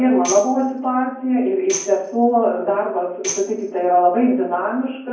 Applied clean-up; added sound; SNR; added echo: none; Tambourine; 14 dB; reverberation time 0.9 s.